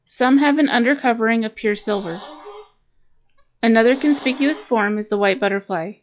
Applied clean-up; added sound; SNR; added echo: classical method log-MMSE.